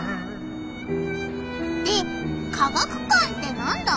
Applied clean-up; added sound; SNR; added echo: none; none; none; none.